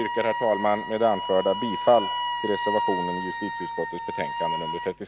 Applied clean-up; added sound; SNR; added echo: none; Wind instrument, woodwind instrument; 4 dB; none.